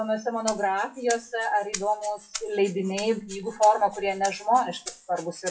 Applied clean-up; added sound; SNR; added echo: classical method WPE with log-MMSE.